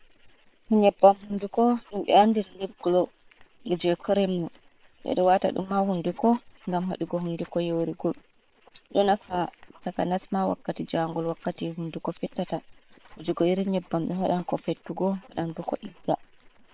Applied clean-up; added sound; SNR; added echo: neural separator model SepFormer WHAM!.